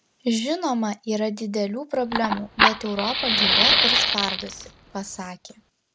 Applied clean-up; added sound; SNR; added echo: none; Fire; -4 dB; none.